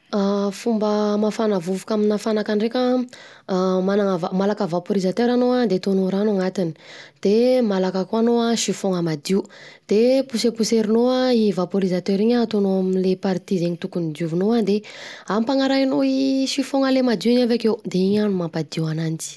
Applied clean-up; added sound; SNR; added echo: none; none; none; none.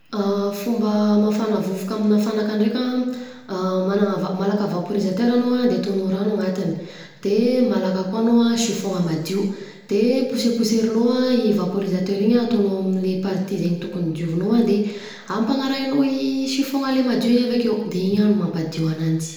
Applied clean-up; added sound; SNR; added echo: none; none; none; reverberation time 1.0 s.